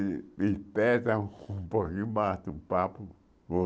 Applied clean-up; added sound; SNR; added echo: none; none; none; none.